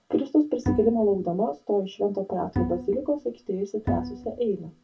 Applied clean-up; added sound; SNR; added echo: none; Bowed string instrument; 7 dB; reverberation time 0.2 s.